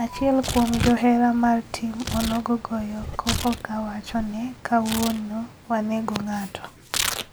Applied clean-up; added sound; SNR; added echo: none; Tearing; 8 dB; none.